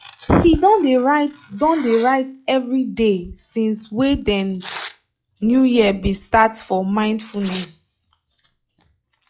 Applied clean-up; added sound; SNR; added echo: classical method log-MMSE.